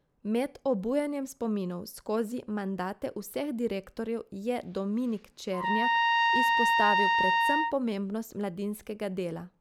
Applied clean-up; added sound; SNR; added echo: none; Trumpet; -5 dB; none.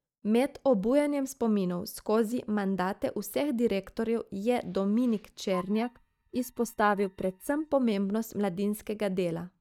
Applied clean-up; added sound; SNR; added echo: neural mask model DeepFilterNet 3.